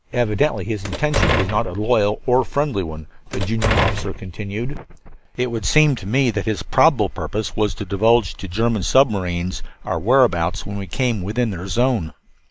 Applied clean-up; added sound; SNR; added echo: none; Door; 3 dB; none.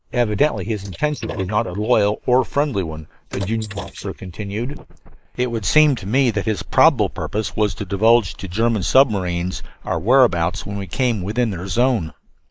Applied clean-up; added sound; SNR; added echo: neural mask model Resemble Enhance denoiser.